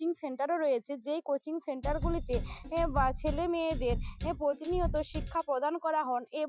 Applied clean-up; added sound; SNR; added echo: classical method Wiener filter.